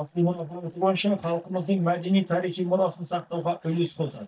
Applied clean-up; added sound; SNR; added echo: neural mask model DeepFilterNet 3.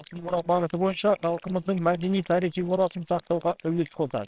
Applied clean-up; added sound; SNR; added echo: neural separator model SepFormer WHAMR!.